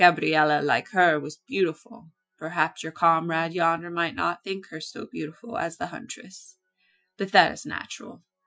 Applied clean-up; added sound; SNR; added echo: classical method Wiener filter.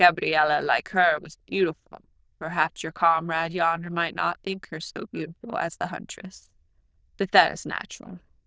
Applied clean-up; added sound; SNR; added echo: neural diffusion model UNIVERSE++.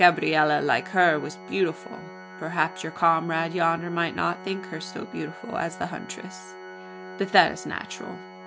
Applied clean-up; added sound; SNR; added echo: none; Organ; 15 dB; none.